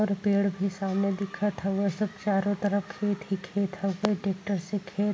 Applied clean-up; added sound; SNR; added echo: none; none; none; none.